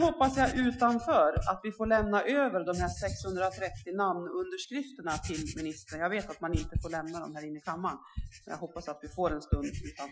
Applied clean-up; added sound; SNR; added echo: classical method Wiener filter.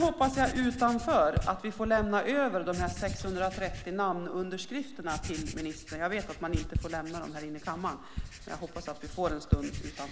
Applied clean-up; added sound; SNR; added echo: none; Writing; 6 dB; none.